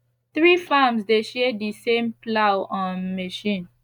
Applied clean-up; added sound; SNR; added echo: neural mask model DeepFilterNet 3.